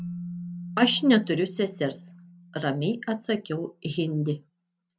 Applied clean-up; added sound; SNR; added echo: none; Keyboard (musical); 14 dB; none.